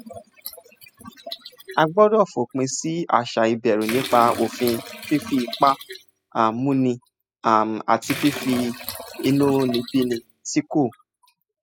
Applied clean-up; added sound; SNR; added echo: classical method spectral subtraction.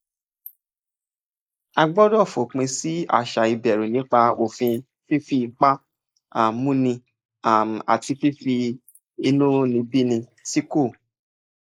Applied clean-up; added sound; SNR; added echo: neural mask model Resemble Enhance denoiser.